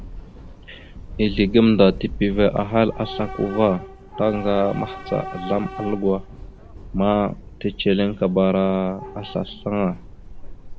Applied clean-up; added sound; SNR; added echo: none; Subway, metro, underground / Train; 13 dB; none.